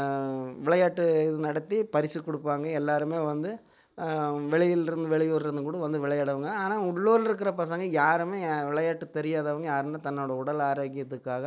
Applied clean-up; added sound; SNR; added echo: none; none; none; none.